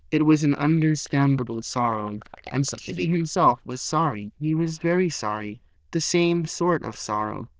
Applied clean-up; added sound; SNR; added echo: neural diffusion model UNIVERSE++.